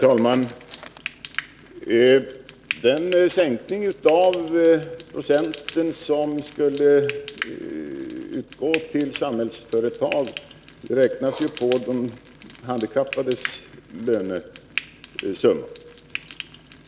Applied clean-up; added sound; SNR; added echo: none; Frying (food); 15 dB; none.